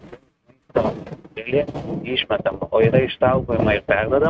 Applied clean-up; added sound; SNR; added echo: neural mask model RNNoise.